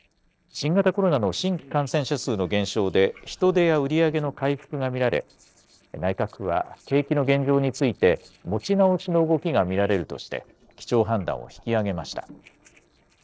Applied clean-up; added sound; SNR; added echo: neural separator model SepFormer DNS4.